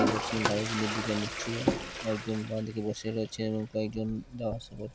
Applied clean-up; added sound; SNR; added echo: none; Toilet flush; 2 dB; none.